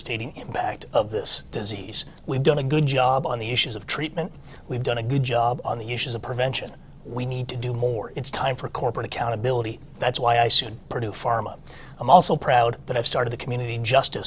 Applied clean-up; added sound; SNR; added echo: none; none; none; none.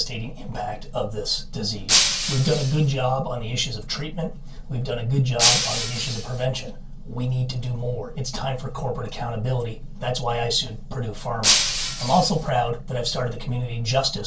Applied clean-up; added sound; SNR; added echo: none; Shatter; -2 dB; reverberation time 0.2 s.